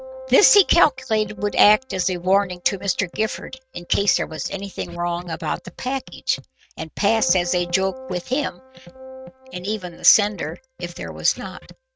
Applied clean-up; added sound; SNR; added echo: neural mask model RNNoise.